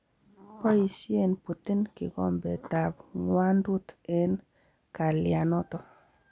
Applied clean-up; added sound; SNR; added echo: none; none; none; none.